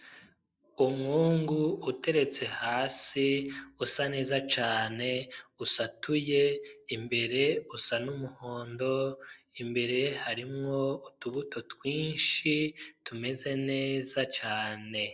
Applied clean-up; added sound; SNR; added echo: none; none; none; none.